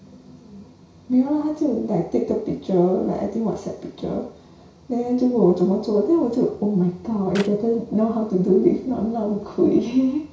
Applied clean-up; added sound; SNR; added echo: none; Clapping; 18 dB; reverberation time 0.6 s.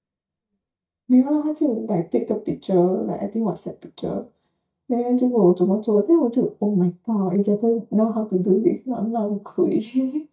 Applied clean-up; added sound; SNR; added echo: neural mask model DeepFilterNet 3.